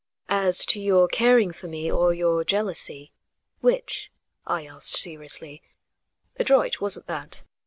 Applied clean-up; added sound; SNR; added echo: none; none; none; none.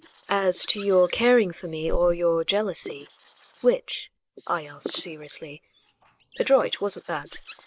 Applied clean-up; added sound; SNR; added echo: neural mask model Resemble Enhance denoiser.